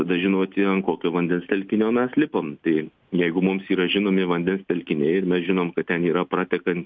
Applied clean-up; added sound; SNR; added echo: none; none; none; none.